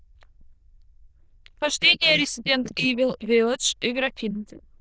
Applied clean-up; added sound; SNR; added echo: neural diffusion model UNIVERSE++.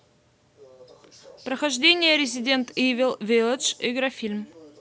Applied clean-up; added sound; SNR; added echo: none; none; none; none.